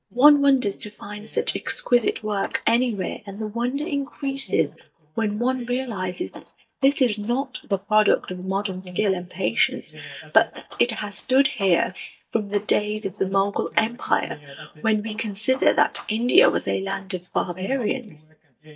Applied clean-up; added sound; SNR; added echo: neural mask model DeepFilterNet 3.